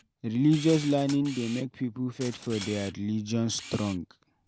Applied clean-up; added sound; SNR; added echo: none; Glass + Camera; 17 dB; none.